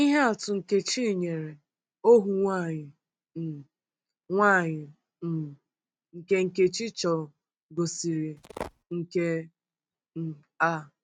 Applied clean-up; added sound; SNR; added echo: neural mask model RNNoise.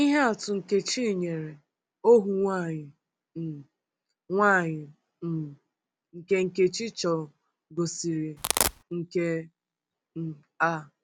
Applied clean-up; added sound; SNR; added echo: none; Domestic sounds, home sounds; -1 dB; none.